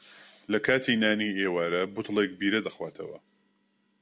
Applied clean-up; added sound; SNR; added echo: none; none; none; none.